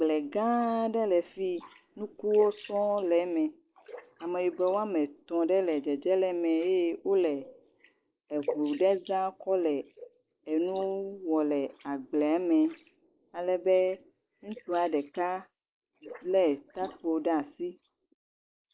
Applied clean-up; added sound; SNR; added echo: neural mask model Resemble Enhance denoiser.